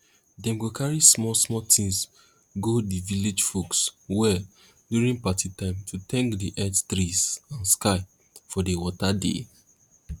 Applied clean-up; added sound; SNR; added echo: none; none; none; none.